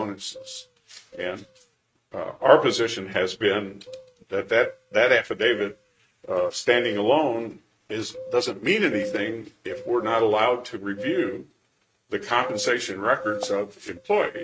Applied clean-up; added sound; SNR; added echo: neural mask model RNNoise.